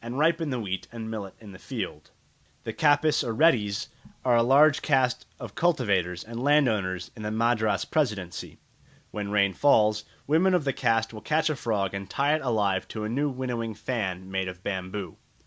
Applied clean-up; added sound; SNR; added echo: none; none; none; none.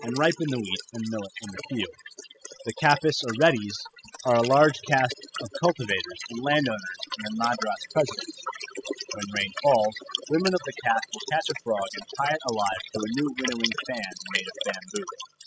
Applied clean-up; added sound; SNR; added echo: classical method spectral subtraction.